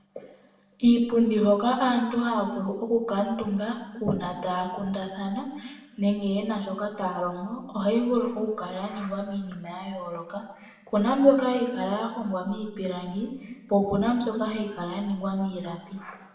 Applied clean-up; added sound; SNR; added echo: none; none; none; reverberation time 1.0 s.